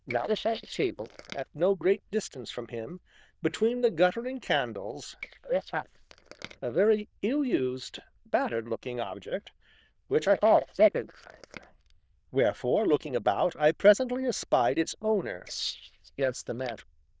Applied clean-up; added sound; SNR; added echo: neural diffusion model UNIVERSE++.